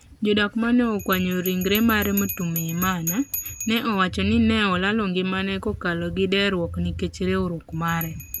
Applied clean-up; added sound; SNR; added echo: none; Bell; 14 dB; none.